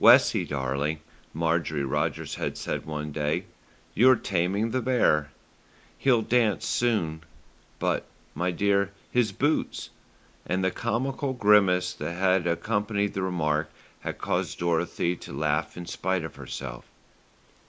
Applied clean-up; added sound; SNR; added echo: neural mask model Resemble Enhance denoiser.